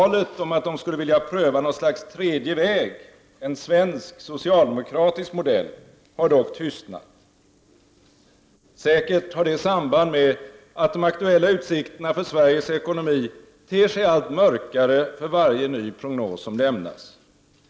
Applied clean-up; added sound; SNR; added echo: none; none; none; none.